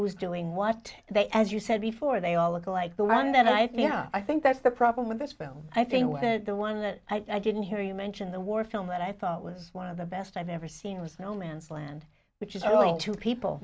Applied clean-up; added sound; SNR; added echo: none; none; none; none.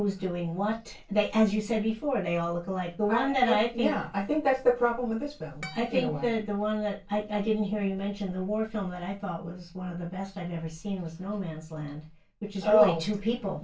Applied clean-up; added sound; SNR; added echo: none; Harp; 19 dB; reverberation time 0.2 s.